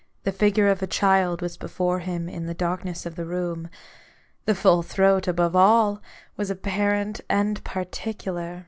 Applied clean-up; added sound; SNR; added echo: none; none; none; none.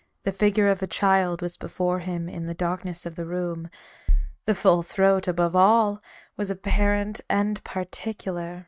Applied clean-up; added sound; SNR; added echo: neural mask model RNNoise.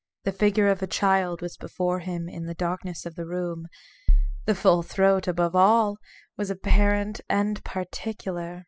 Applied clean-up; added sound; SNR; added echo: classical method spectral subtraction.